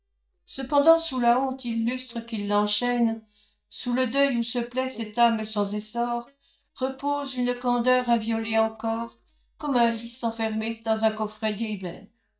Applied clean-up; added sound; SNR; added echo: neural mask model DeepFilterNet 3.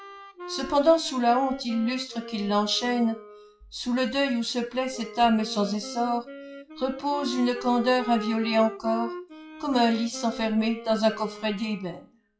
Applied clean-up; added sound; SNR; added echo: classical method WPE with log-MMSE.